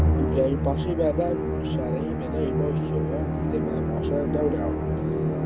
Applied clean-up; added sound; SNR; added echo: none; Musical instrument; -4 dB; none.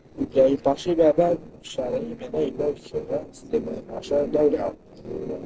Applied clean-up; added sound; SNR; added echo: neural separator model SepFormer DNS4.